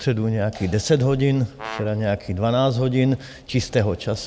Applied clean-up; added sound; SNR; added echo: none; Brass instrument; 15 dB; none.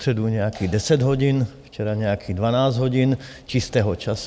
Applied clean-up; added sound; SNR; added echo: none; none; none; none.